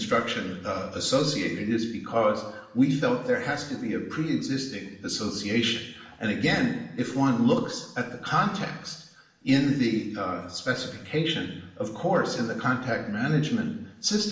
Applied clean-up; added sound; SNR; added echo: none; none; none; reverberation time 0.8 s.